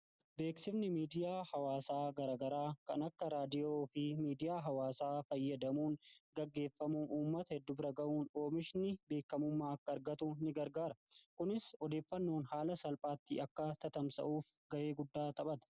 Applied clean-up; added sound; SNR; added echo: none; none; none; none.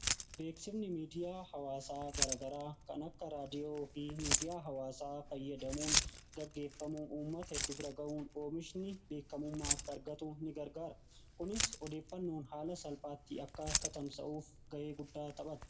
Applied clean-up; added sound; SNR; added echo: none; Keys jangling; 0 dB; reverberation time 0.4 s.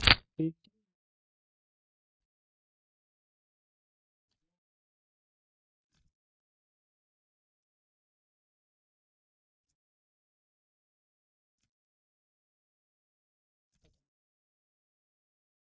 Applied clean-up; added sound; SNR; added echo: neural mask model DeepFilterNet 3.